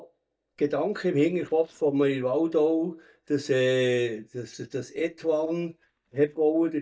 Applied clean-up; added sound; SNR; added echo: neural mask model DeepFilterNet 3.